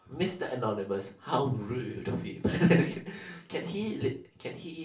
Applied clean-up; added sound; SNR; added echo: none; none; none; reverberation time 0.3 s.